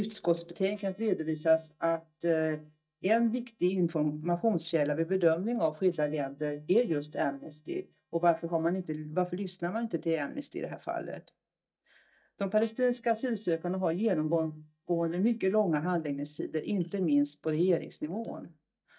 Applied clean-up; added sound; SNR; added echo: neural mask model DeepFilterNet 3.